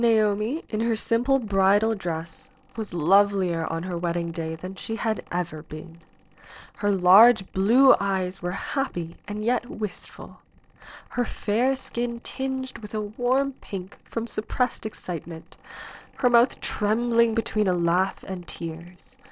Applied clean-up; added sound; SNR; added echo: neural separator model SepFormer DNS4.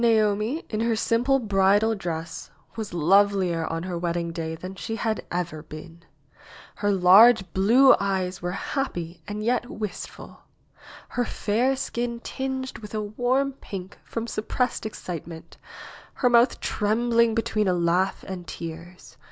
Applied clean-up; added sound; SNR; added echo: none; none; none; none.